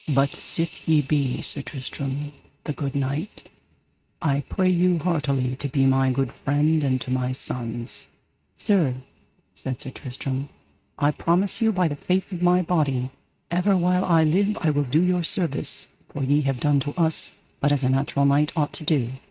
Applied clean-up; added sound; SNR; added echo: neural mask model RNNoise.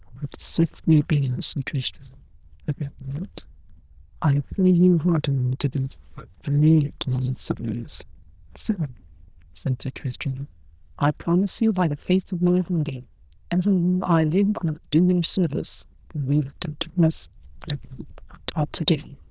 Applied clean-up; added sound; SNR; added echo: neural diffusion model UNIVERSE++.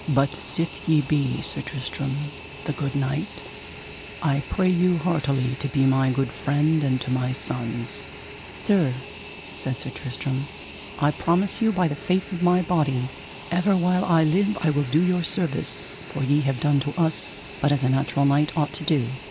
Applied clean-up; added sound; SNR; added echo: none; Fixed-wing aircraft, airplane; 16 dB; none.